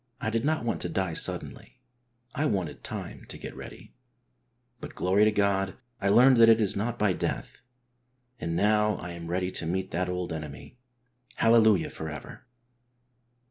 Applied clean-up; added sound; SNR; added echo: none; none; none; none.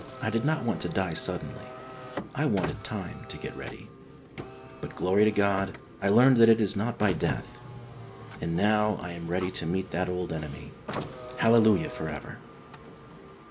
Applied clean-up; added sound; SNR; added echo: none; Car; 13 dB; none.